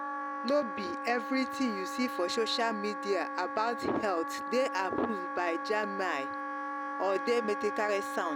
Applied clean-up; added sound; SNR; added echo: none; Wind instrument, woodwind instrument; 4 dB; none.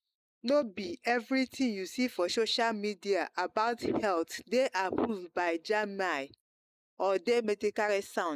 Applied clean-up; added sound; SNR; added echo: neural mask model Resemble Enhance denoiser.